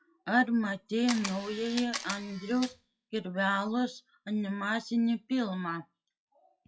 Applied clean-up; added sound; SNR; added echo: classical method WPE with log-MMSE.